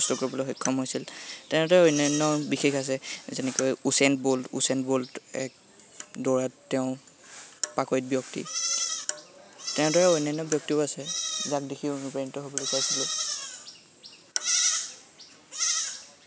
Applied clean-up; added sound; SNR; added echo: none; none; none; none.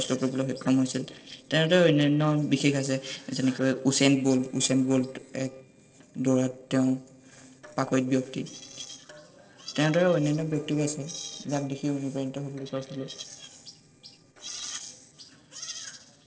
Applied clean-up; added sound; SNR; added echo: neural separator model SepFormer DNS4.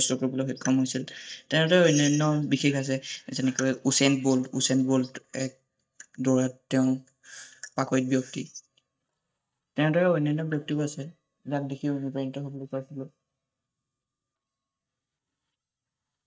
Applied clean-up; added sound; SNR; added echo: neural mask model DeepFilterNet 3.